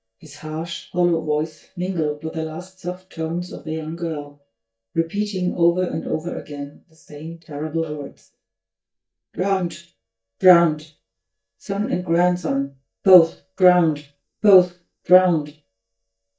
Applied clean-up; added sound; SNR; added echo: neural mask model DeepFilterNet 3.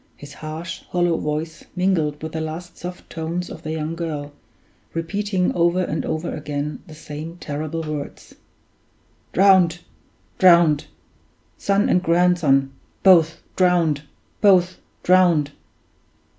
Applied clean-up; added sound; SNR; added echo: none; none; none; none.